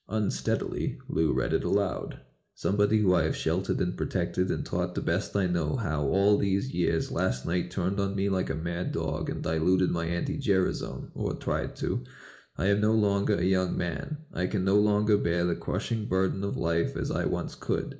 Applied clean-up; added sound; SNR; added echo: none; none; none; reverberation time 0.4 s.